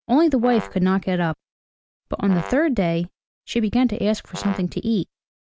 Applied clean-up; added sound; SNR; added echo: none; Brass instrument; 16 dB; none.